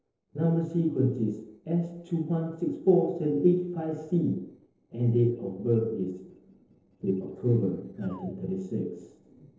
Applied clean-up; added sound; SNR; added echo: neural separator model SepFormer DNS4.